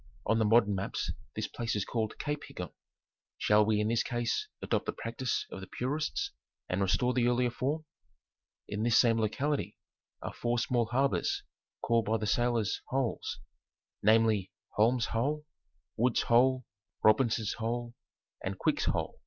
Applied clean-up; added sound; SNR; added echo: none; none; none; none.